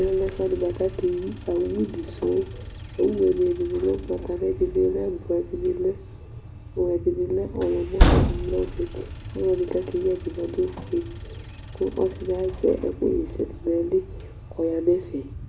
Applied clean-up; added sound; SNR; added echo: none; Train; 4 dB; none.